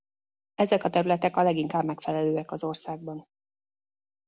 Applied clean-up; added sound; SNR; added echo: none; none; none; none.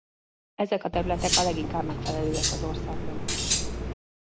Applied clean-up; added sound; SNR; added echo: none; Cutlery, silverware; -3 dB; none.